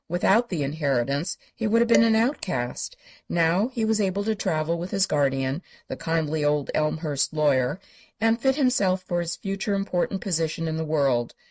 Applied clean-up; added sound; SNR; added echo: neural mask model RNNoise.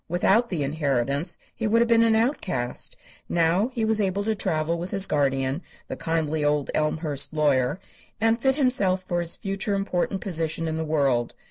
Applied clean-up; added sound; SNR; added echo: none; none; none; none.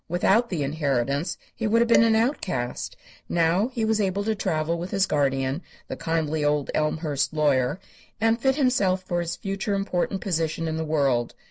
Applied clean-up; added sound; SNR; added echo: none; Dishes, pots, and pans; 13 dB; none.